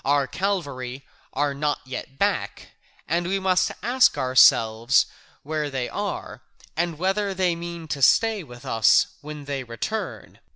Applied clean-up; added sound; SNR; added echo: none; none; none; none.